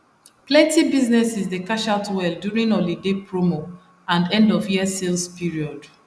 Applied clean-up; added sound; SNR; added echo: none; none; none; none.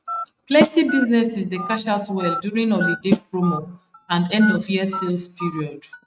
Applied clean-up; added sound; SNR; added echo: neural mask model RNNoise.